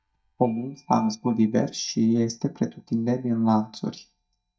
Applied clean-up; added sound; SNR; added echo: neural mask model DeepFilterNet 3.